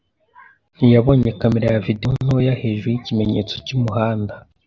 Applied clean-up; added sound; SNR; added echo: none; none; none; none.